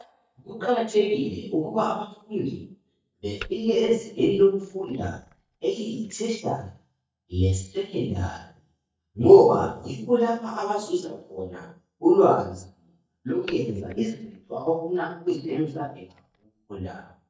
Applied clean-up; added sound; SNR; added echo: neural mask model DeepFilterNet 3.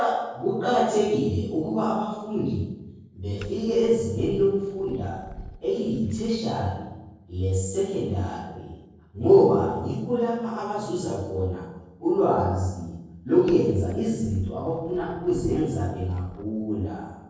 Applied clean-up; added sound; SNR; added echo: neural separator model SepFormer DNS4.